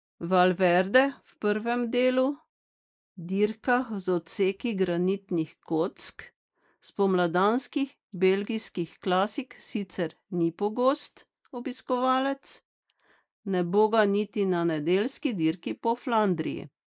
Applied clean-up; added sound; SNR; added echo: neural mask model Resemble Enhance denoiser.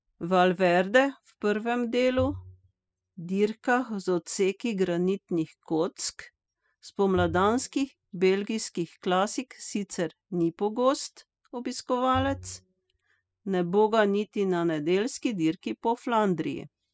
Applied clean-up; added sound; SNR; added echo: classical method spectral subtraction.